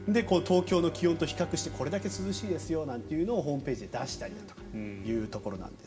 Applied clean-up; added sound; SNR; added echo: none; Bowed string instrument; 16 dB; reverberation time 1.7 s.